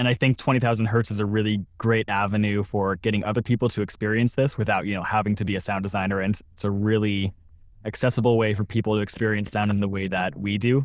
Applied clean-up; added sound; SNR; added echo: neural diffusion model UNIVERSE++.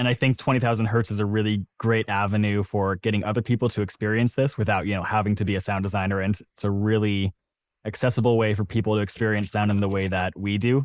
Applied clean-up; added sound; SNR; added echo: neural mask model Resemble Enhance denoiser.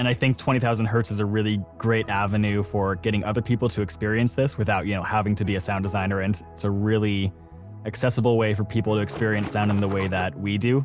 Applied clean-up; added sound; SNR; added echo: none; Water / Splash, splatter; 14 dB; none.